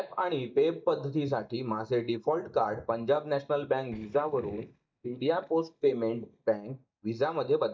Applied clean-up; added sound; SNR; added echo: neural mask model DeepFilterNet 3.